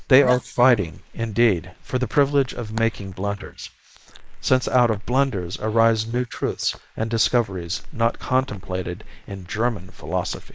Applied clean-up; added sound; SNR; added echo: neural mask model Resemble Enhance denoiser.